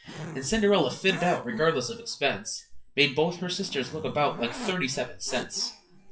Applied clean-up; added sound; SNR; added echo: classical method WPE with log-MMSE.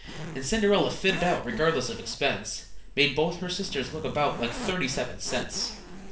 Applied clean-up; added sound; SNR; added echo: none; Zipper (clothing); 12 dB; reverberation time 0.5 s.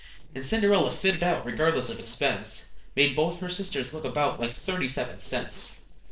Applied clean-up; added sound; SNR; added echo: neural separator model SepFormer DNS4.